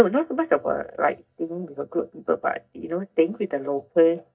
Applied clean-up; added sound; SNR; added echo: neural mask model DeepFilterNet 3.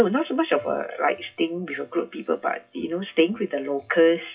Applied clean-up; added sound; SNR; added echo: classical method WPE with log-MMSE.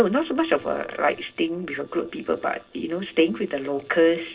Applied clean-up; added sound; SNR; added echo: neural separator model SepFormer DNS4.